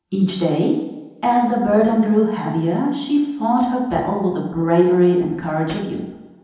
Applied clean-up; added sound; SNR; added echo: none; Hammer; 20 dB; reverberation time 0.9 s.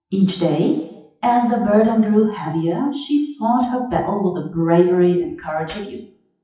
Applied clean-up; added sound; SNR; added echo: classical method WPE with log-MMSE.